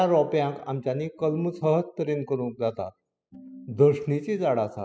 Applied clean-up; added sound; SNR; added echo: classical method spectral subtraction.